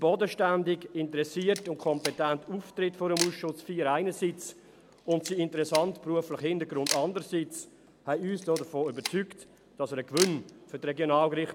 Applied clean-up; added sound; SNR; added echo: none; Camera; 12 dB; none.